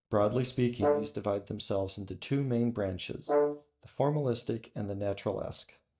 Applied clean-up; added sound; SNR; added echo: neural mask model DeepFilterNet 3.